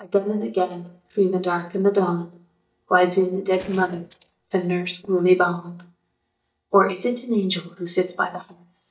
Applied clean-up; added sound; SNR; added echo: neural mask model DeepFilterNet 3.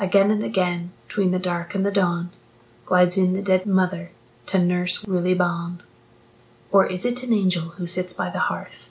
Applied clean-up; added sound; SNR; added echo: none; none; none; none.